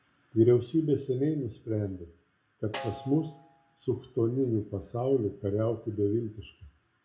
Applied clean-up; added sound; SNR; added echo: none; Snare drum; 16 dB; reverberation time 0.3 s.